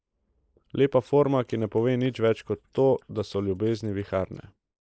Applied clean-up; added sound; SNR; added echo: neural mask model Resemble Enhance denoiser.